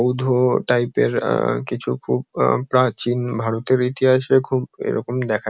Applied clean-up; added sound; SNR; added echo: none; none; none; none.